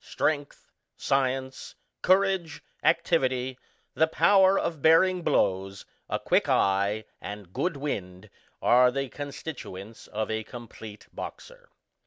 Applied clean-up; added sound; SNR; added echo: none; none; none; none.